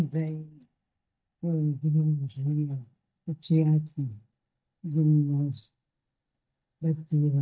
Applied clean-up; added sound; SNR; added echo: neural mask model DeepFilterNet 3.